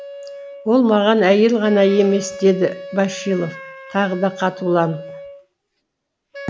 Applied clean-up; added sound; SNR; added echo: none; Wind instrument, woodwind instrument; 16 dB; none.